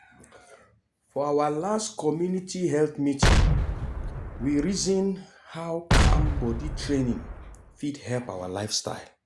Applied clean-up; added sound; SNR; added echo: none; Explosion; -4 dB; none.